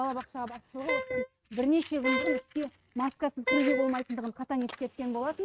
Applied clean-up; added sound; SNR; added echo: neural mask model RNNoise.